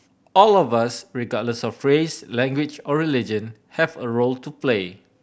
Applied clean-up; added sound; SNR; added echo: none; none; none; none.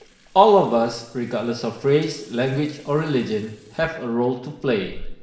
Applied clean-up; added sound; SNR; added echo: none; Sink (filling or washing) / Water tap, faucet; 19 dB; reverberation time 1.0 s.